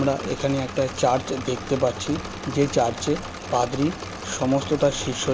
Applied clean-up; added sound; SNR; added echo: none; Engine / Mechanisms; 11 dB; none.